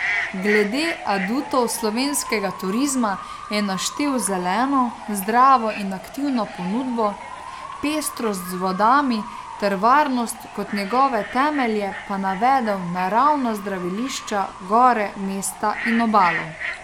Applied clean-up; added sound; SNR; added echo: none; Bird / Fowl; 11 dB; none.